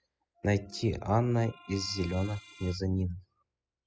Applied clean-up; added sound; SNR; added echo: classical method spectral subtraction.